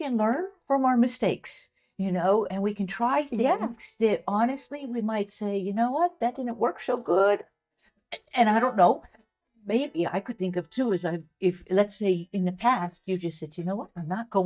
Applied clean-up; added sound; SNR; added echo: neural mask model DeepFilterNet 3.